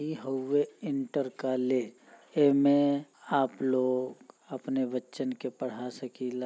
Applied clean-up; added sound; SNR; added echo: none; none; none; none.